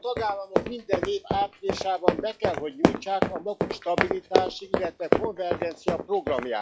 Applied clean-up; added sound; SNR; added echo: classical method log-MMSE.